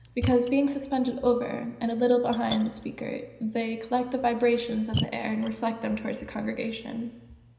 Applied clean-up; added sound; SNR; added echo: none; Splash, splatter; 12 dB; reverberation time 0.9 s.